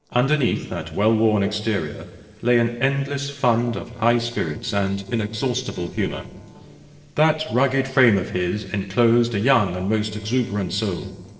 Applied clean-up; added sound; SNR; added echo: neural separator model SepFormer DNS4.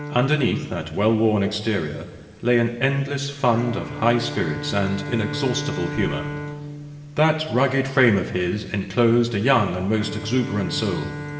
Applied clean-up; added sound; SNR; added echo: none; Bowed string instrument; 12 dB; reverberation time 2.0 s.